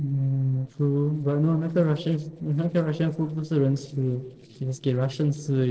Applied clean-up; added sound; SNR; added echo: neural separator model SepFormer DNS4.